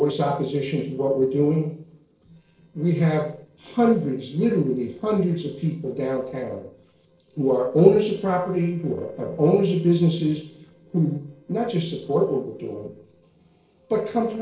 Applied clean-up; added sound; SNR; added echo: neural separator model SepFormer DNS4.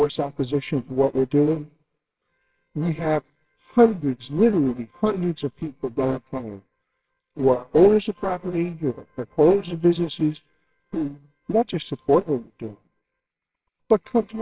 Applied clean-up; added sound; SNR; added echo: neural separator model SepFormer WHAMR!.